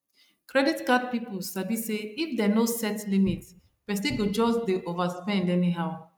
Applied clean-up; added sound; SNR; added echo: neural mask model RNNoise.